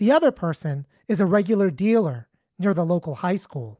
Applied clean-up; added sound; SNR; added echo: none; none; none; none.